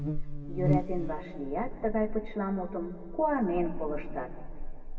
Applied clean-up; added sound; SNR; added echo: none; Buzz; 1 dB; reverberation time 2.1 s.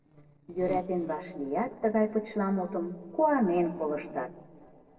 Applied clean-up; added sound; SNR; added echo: neural separator model SepFormer DNS4.